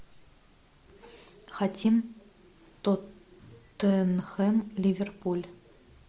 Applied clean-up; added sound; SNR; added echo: none; none; none; none.